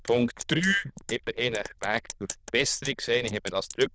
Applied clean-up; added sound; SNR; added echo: neural diffusion model UNIVERSE++.